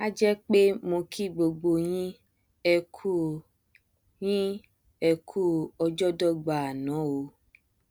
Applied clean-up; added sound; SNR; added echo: none; none; none; none.